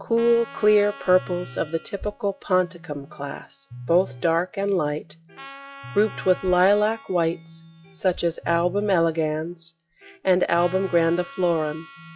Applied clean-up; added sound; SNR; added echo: classical method log-MMSE.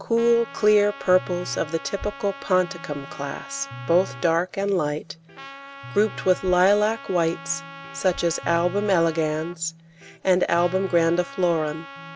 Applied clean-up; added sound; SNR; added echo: none; Electric guitar + Trumpet; 15 dB; none.